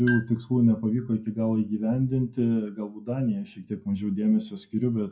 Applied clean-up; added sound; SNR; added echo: classical method WPE with log-MMSE.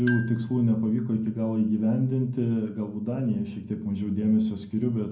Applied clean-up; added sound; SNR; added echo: none; Marimba, xylophone; 15 dB; reverberation time 0.5 s.